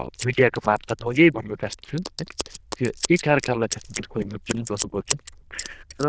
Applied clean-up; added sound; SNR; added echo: neural diffusion model UNIVERSE++.